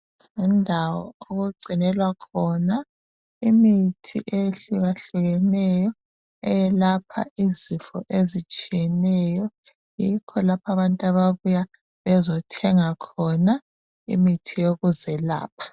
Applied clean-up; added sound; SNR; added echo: none; none; none; none.